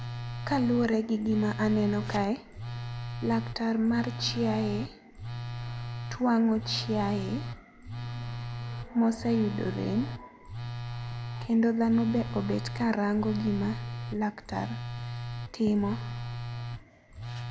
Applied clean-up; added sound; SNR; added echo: none; Telephone; 7 dB; none.